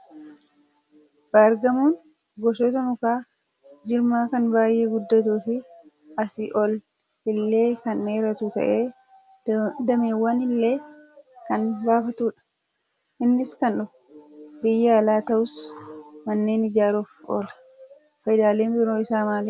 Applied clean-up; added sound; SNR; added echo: none; none; none; none.